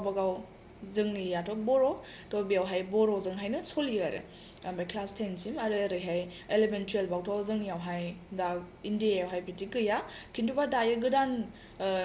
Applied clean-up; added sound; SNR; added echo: none; none; none; none.